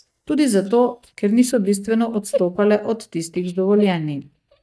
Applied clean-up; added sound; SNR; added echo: neural mask model DeepFilterNet 3.